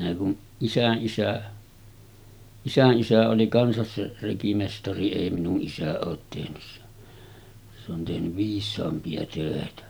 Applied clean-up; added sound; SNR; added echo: none; none; none; none.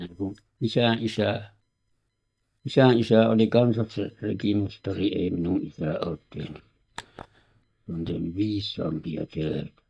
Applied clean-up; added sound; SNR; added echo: neural mask model DeepFilterNet 3.